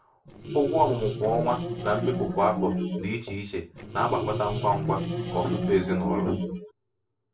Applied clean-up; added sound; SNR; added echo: neural separator model SepFormer DNS4.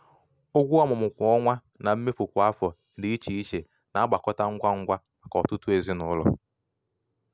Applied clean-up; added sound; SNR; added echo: none; none; none; none.